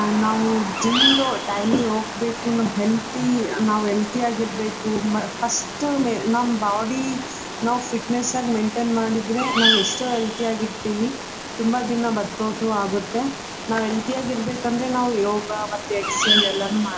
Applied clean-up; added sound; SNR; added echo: none; Bird vocalization, bird call, bird song; 4 dB; reverberation time 0.4 s.